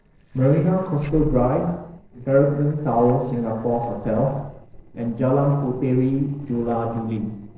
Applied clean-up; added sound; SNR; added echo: neural separator model SepFormer DNS4.